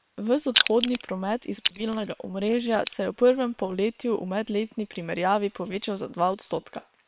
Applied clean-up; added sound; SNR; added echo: neural separator model SepFormer WHAM!.